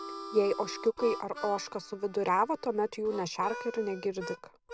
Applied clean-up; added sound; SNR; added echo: none; Harmonica; 12 dB; none.